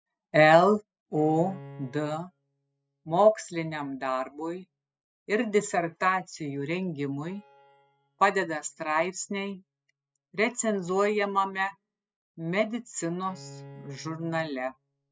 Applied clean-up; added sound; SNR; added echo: classical method spectral subtraction.